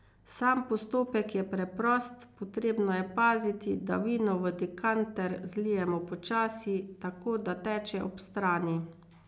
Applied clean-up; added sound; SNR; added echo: none; none; none; none.